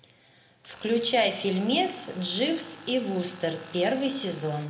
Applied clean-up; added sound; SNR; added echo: none; Tools; 20 dB; reverberation time 0.7 s.